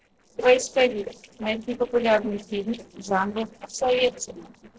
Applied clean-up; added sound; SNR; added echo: neural separator model SepFormer DNS4.